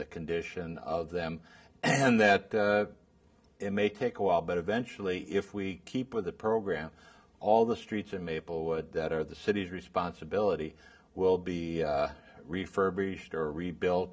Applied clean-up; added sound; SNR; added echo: none; none; none; none.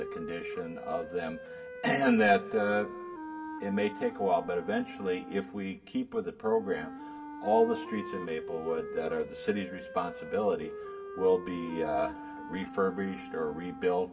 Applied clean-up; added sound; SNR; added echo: none; Wind instrument, woodwind instrument; 11 dB; reverberation time 1.1 s.